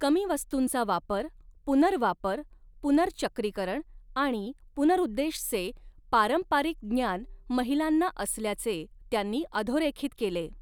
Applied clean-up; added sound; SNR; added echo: none; none; none; none.